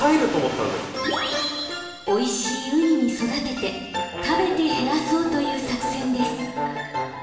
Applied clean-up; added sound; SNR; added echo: none; none; none; reverberation time 1.1 s.